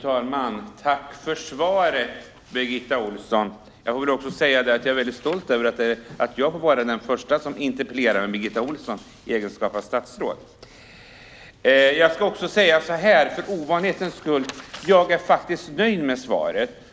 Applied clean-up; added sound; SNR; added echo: none; none; none; none.